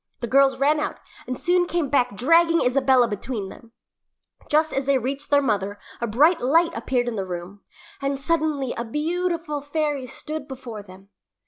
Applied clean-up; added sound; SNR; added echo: none; none; none; none.